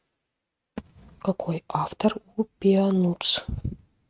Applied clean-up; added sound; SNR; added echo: neural mask model RNNoise.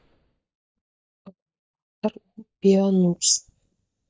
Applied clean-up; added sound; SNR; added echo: neural mask model DeepFilterNet 3.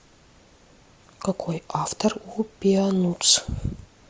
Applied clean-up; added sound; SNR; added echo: none; none; none; none.